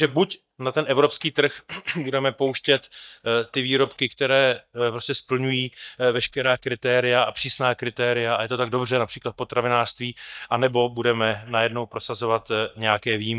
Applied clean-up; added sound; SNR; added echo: neural mask model DeepFilterNet 3.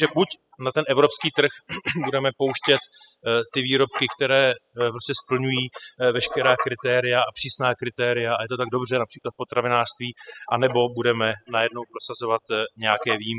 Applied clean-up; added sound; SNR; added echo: classical method spectral subtraction.